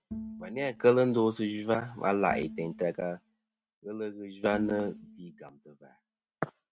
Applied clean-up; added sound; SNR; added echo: neural mask model RNNoise.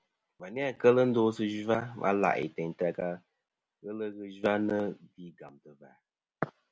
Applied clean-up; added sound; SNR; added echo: none; none; none; none.